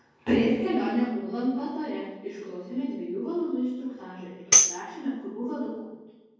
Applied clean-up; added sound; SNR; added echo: none; Tambourine; -5 dB; reverberation time 1.3 s.